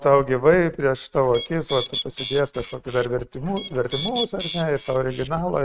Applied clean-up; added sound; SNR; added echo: neural mask model RNNoise.